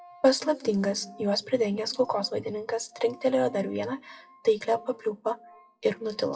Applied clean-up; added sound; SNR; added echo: classical method WPE with log-MMSE.